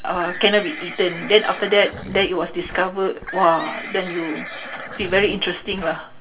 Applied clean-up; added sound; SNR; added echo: none; Livestock, farm animals, working animals; 12 dB; reverberation time 0.2 s.